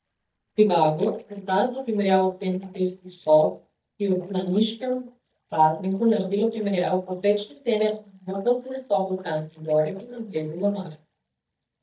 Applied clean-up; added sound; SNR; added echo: neural mask model DeepFilterNet 3.